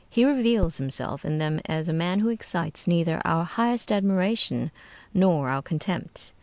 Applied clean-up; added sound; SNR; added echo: none; none; none; none.